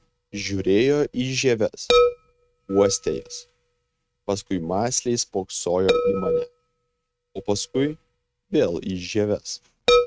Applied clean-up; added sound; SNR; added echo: neural mask model RNNoise.